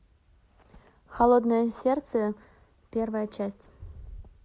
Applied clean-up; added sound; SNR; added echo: none; none; none; none.